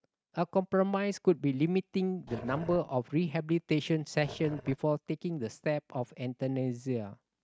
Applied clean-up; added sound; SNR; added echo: neural mask model RNNoise.